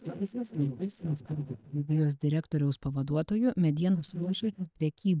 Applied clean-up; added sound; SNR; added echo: neural mask model DeepFilterNet 3.